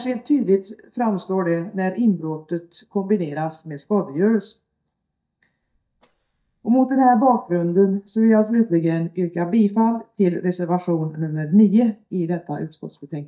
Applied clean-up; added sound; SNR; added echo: neural mask model DeepFilterNet 3.